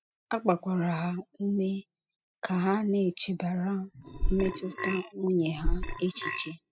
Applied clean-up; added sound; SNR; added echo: classical method spectral subtraction.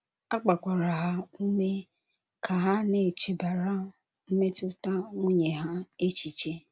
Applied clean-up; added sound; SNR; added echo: none; none; none; none.